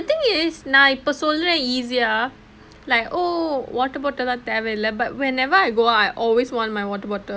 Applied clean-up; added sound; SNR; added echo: none; none; none; none.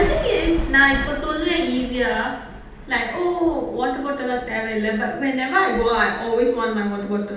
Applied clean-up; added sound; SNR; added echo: none; Thunder; 11 dB; reverberation time 0.8 s.